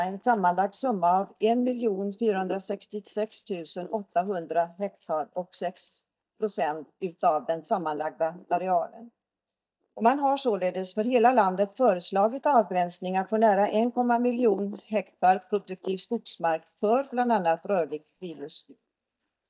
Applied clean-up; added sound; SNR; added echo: neural mask model DeepFilterNet 3.